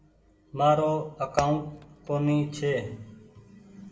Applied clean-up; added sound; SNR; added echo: none; Shatter; 13 dB; reverberation time 0.6 s.